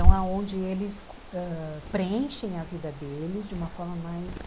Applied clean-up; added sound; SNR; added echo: none; Bird; -5 dB; none.